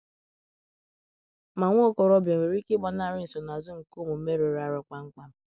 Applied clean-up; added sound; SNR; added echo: none; none; none; none.